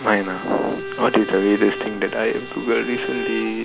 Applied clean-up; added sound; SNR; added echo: none; Bowed string instrument; 10 dB; none.